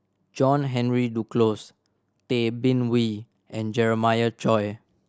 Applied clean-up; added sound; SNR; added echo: none; none; none; none.